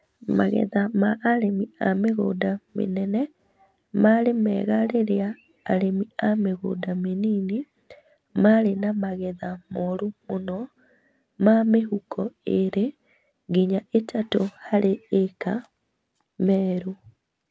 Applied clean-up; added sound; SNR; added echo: none; none; none; none.